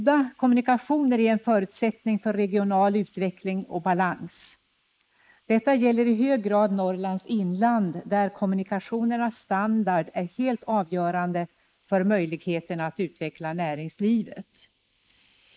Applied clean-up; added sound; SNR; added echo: neural mask model Resemble Enhance denoiser.